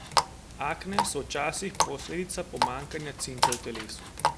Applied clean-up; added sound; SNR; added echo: none; Water tap, faucet; -4 dB; none.